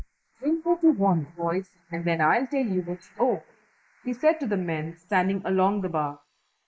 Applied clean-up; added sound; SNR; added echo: neural mask model Resemble Enhance denoiser.